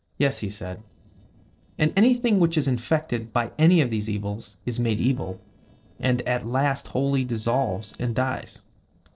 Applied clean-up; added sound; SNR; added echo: neural separator model SepFormer DNS4.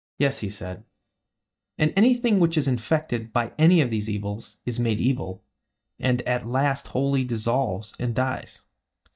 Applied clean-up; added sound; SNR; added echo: neural mask model DeepFilterNet 3.